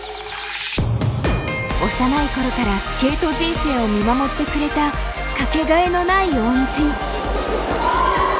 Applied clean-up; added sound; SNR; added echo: none; none; none; none.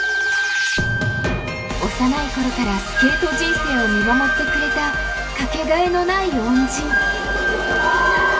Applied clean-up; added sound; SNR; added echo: none; Wind instrument, woodwind instrument; 2 dB; reverberation time 0.7 s.